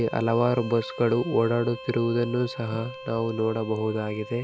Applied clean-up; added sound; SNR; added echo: none; Bowed string instrument; 15 dB; none.